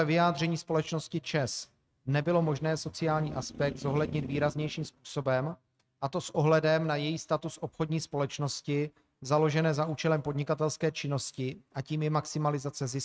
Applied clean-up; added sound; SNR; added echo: neural mask model RNNoise.